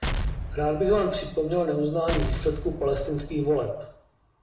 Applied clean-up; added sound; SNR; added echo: none; Explosion; 6 dB; reverberation time 0.6 s.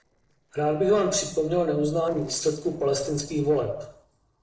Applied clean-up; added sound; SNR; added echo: neural separator model SepFormer DNS4.